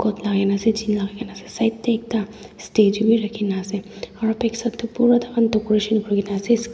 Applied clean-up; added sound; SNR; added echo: none; none; none; none.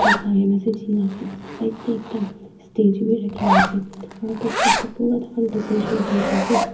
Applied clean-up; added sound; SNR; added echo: none; Zipper (clothing); 3 dB; reverberation time 0.3 s.